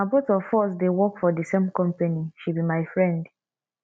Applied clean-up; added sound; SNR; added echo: none; none; none; none.